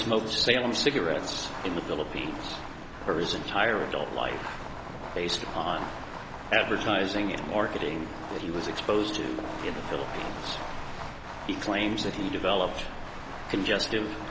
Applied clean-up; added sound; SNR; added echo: none; Fireworks; 10 dB; none.